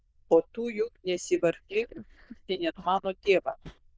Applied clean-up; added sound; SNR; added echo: neural diffusion model UNIVERSE++.